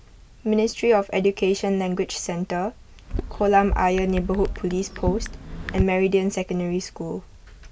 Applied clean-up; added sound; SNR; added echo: none; Chatter / Chirp, tweet / Car passing by / Typing; 6 dB; none.